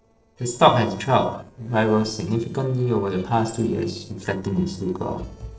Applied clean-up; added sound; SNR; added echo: neural separator model SepFormer DNS4.